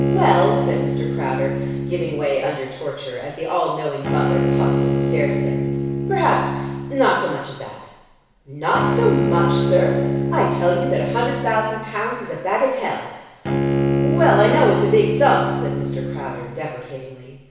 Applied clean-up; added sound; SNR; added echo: none; Bowed string instrument; 0 dB; reverberation time 1.1 s.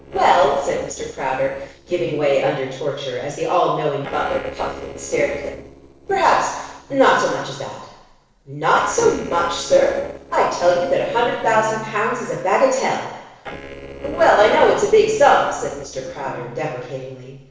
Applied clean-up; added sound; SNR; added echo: neural separator model SepFormer DNS4.